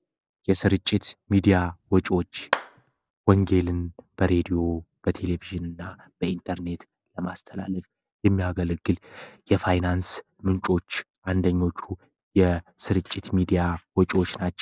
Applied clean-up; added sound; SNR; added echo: none; Clapping; 9 dB; none.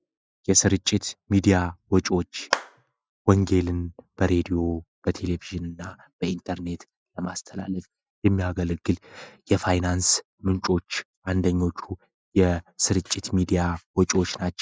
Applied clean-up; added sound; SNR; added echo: classical method Wiener filter.